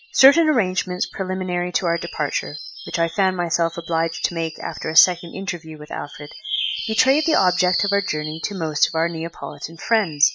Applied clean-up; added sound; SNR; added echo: classical method Wiener filter.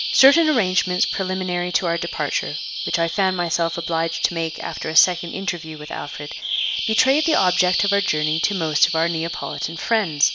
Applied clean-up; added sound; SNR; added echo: none; Bird vocalization, bird call, bird song; 5 dB; none.